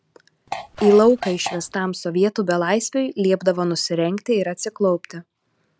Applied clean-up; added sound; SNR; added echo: none; Fart; 11 dB; none.